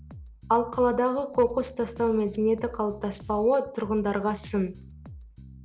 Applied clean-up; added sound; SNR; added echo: none; Bass guitar; 18 dB; none.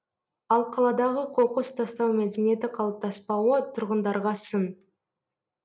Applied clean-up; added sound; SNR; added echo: none; none; none; none.